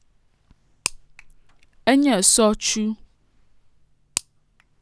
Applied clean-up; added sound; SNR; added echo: none; none; none; none.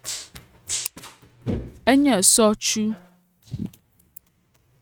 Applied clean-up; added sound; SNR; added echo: neural mask model RNNoise.